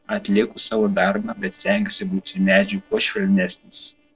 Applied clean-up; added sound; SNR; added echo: neural separator model SepFormer DNS4.